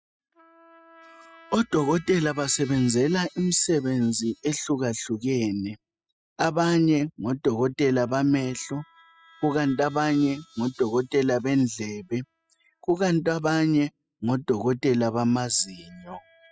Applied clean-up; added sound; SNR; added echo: classical method spectral subtraction.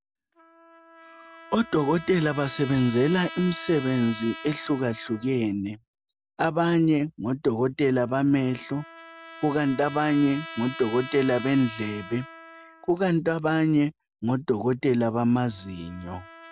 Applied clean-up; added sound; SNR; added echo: none; Trumpet; 18 dB; none.